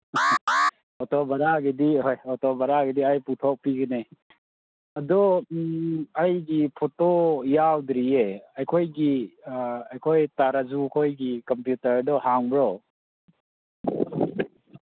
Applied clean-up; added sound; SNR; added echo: none; Alarm; 2 dB; none.